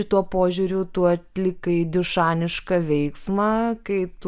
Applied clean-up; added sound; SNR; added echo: none; none; none; none.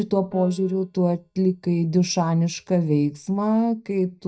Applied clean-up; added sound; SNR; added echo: neural mask model DeepFilterNet 3.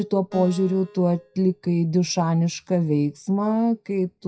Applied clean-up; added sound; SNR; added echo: classical method WPE with log-MMSE.